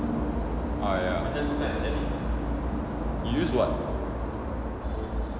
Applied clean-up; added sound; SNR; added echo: none; none; none; none.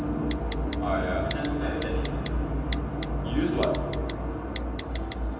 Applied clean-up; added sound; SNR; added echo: none; Typing; 17 dB; reverberation time 0.6 s.